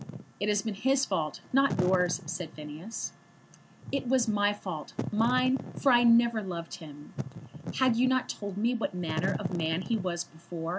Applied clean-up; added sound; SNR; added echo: none; Wind / Fire; 10 dB; none.